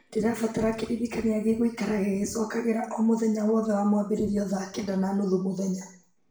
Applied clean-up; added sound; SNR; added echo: none; none; none; reverberation time 0.5 s.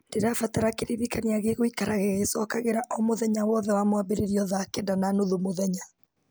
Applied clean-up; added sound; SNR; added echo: none; none; none; none.